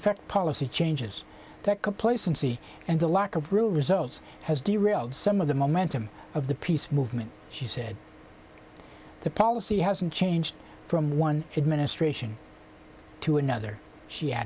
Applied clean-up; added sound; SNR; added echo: none; none; none; none.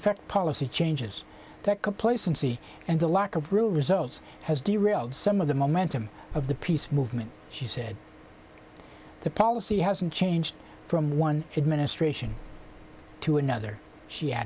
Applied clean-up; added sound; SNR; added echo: none; Boom; 17 dB; none.